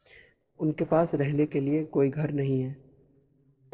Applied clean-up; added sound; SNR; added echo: neural separator model SepFormer DNS4.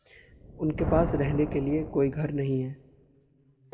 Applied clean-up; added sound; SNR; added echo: none; Thunder; 7 dB; reverberation time 1.0 s.